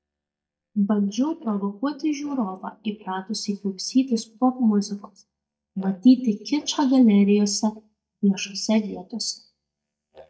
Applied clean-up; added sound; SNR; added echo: neural mask model DeepFilterNet 3.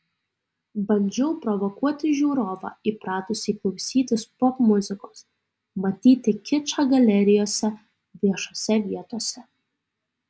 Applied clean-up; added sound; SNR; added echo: none; none; none; none.